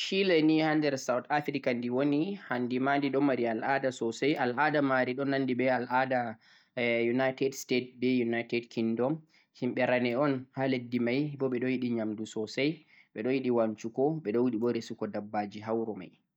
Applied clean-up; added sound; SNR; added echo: none; none; none; none.